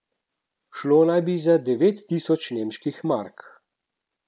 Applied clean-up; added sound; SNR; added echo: none; none; none; none.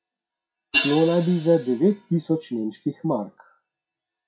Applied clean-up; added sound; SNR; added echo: classical method WPE with log-MMSE.